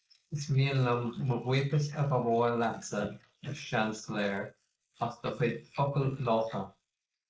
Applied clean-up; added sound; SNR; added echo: neural mask model Resemble Enhance denoiser.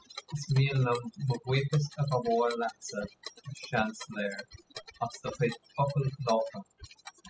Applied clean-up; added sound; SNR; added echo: classical method spectral subtraction.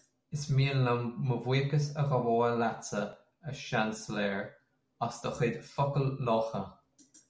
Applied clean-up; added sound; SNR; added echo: none; none; none; none.